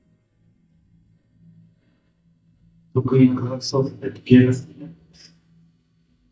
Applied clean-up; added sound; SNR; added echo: neural mask model DeepFilterNet 3.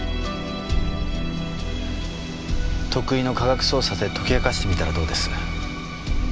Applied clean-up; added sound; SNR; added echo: none; none; none; none.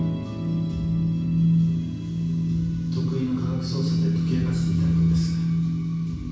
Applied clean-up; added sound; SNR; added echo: none; Electric guitar / Strum; 14 dB; reverberation time 1.2 s.